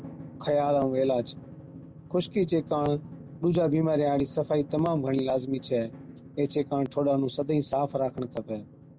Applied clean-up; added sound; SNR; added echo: none; Drum; 17 dB; none.